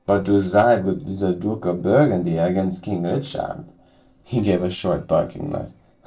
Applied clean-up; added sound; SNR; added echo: neural separator model SepFormer DNS4.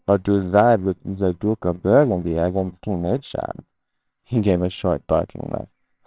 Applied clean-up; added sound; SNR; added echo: neural separator model SepFormer WHAMR!.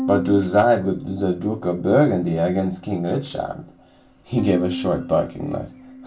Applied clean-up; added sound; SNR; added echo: none; Bowed string instrument; 11 dB; reverberation time 0.2 s.